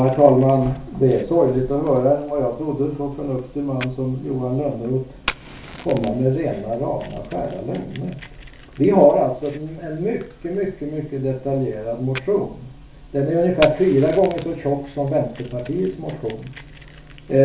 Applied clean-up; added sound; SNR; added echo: none; Fire; 19 dB; reverberation time 0.3 s.